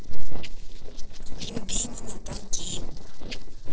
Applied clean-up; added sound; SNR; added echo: neural separator model SepFormer DNS4.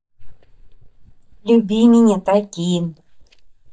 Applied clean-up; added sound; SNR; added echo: neural mask model DeepFilterNet 3.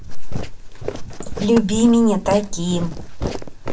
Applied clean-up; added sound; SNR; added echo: none; Walk, footsteps; 12 dB; reverberation time 0.2 s.